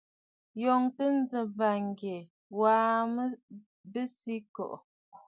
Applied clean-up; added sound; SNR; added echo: none; none; none; none.